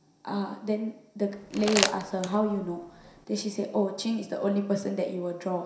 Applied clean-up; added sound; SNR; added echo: none; Crumpling, crinkling; 4 dB; reverberation time 0.7 s.